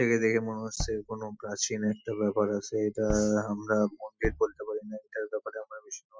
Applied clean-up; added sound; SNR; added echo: classical method spectral subtraction.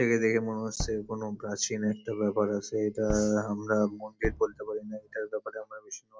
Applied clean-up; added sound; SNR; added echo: none; Tap / Bass drum; 10 dB; none.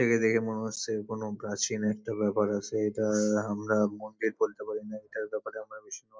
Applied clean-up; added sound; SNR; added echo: neural mask model Resemble Enhance denoiser.